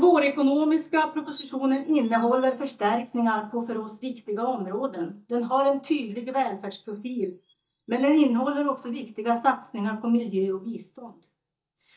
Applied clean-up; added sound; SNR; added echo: neural mask model DeepFilterNet 3.